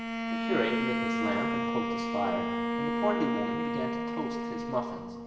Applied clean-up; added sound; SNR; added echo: none; Bowed string instrument; -3 dB; reverberation time 1.3 s.